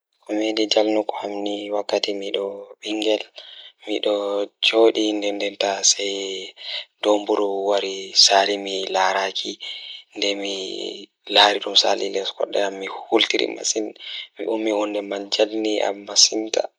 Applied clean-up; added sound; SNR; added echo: none; none; none; none.